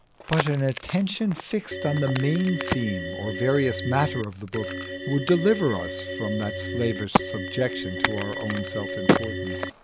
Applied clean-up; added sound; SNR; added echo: none; Crack + Organ; 3 dB; none.